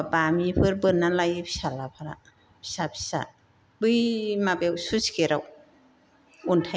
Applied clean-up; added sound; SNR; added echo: none; none; none; none.